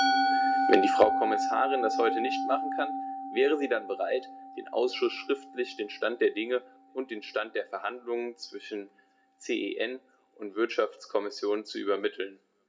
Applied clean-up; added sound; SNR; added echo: none; Musical instrument; 2 dB; reverberation time 0.3 s.